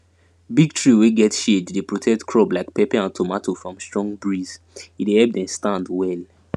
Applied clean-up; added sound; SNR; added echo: none; none; none; none.